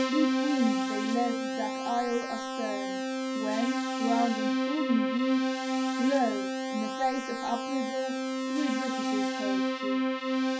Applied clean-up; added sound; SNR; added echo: none; Keyboard (musical); -2 dB; reverberation time 0.3 s.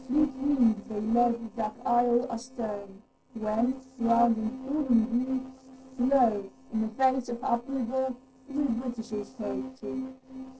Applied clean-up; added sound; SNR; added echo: neural separator model SepFormer DNS4.